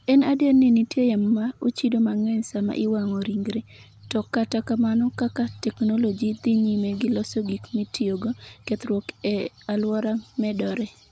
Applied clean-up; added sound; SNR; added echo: none; none; none; none.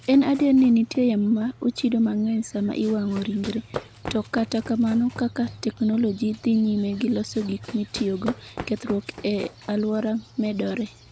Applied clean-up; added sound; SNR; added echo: none; Run; 18 dB; none.